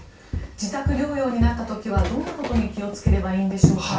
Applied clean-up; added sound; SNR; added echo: none; Walk, footsteps; -1 dB; reverberation time 0.3 s.